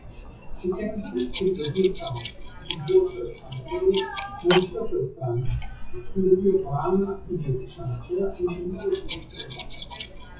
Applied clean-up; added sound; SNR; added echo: classical method WPE with log-MMSE.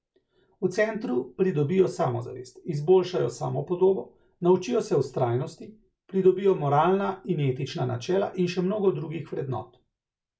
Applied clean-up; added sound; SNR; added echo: none; none; none; none.